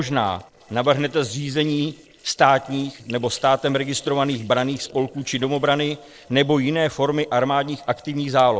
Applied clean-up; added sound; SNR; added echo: neural separator model SepFormer DNS4.